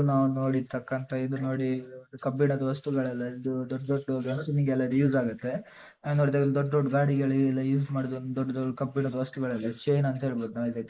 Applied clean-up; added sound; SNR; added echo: neural mask model Resemble Enhance denoiser.